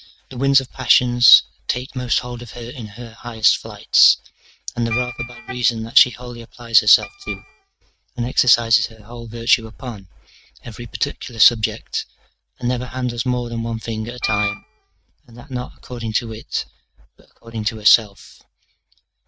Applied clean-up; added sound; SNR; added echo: neural mask model RNNoise.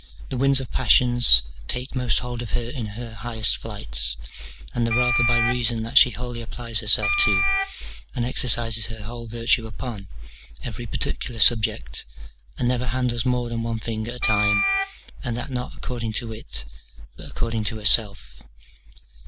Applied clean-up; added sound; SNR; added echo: none; Wind instrument, woodwind instrument; 3 dB; none.